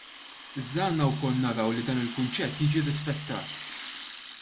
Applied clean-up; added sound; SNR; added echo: none; Rattle (instrument); 13 dB; none.